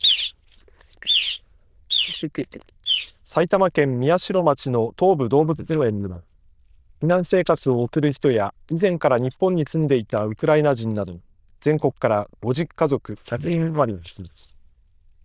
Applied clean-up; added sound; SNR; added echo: neural diffusion model UNIVERSE++.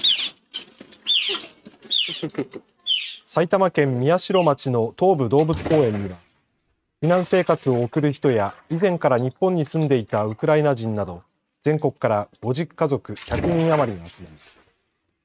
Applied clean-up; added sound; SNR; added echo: neural mask model RNNoise.